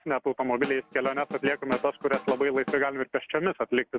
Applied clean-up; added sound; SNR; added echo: none; Drum / Drum kit; 10 dB; none.